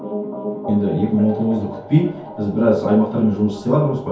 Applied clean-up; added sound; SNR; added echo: none; none; none; reverberation time 0.6 s.